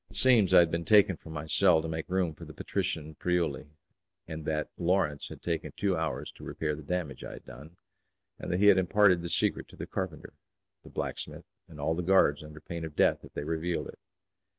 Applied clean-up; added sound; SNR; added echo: none; none; none; none.